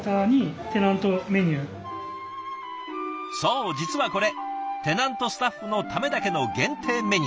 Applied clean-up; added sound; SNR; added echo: none; none; none; none.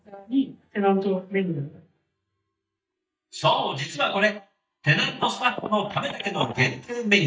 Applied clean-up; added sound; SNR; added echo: neural mask model DeepFilterNet 3.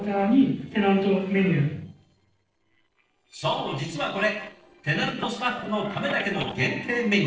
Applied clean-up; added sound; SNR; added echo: neural separator model SepFormer DNS4.